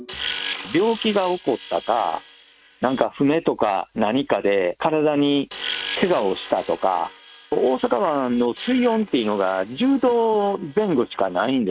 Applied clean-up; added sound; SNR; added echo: neural mask model RNNoise.